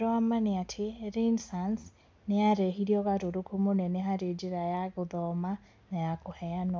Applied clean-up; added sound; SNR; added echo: none; none; none; none.